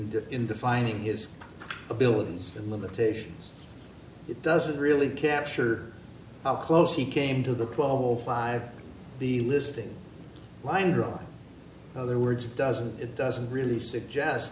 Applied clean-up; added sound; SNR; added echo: none; none; none; none.